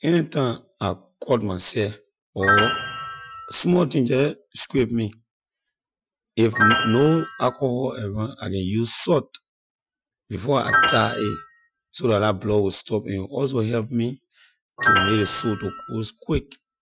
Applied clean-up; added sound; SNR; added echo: classical method Wiener filter.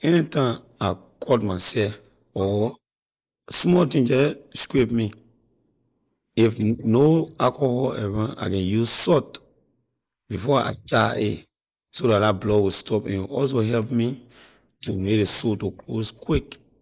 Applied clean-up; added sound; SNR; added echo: neural mask model Resemble Enhance denoiser.